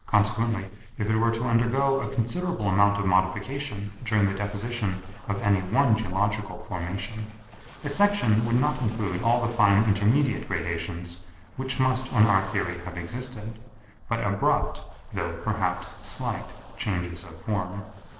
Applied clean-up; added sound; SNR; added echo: neural separator model SepFormer DNS4.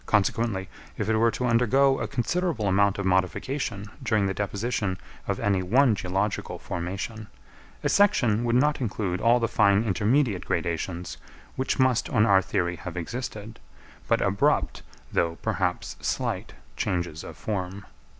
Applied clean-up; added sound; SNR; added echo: none; none; none; none.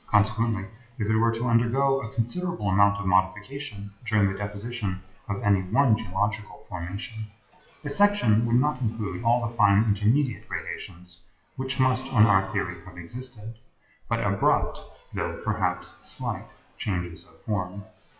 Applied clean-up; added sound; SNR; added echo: classical method WPE with log-MMSE.